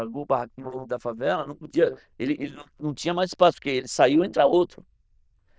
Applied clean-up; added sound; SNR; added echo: neural diffusion model UNIVERSE++.